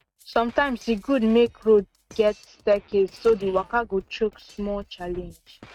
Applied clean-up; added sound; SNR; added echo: neural mask model RNNoise.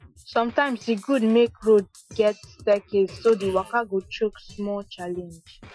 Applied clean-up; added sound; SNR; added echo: classical method Wiener filter.